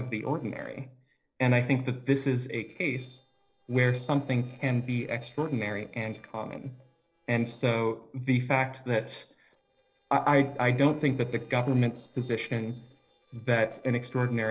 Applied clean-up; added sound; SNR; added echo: neural separator model SepFormer DNS4.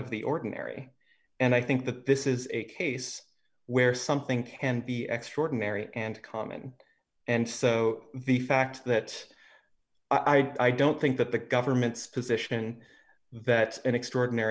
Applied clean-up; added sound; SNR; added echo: none; none; none; none.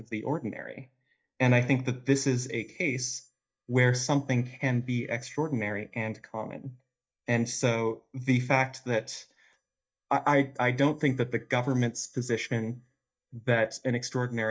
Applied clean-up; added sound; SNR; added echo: neural mask model DeepFilterNet 3.